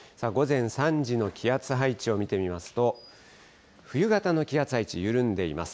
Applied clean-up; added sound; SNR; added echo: none; none; none; none.